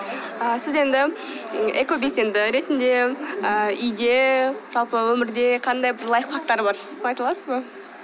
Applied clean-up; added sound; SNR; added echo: none; none; none; none.